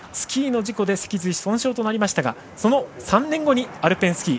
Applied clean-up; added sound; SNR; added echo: none; none; none; none.